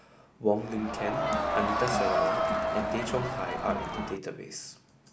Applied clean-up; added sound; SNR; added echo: none; Crowd; -4 dB; none.